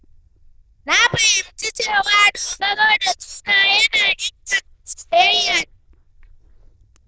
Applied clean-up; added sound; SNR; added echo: neural diffusion model UNIVERSE++.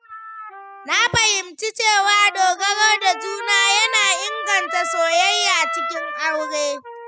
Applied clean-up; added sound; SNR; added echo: classical method spectral subtraction.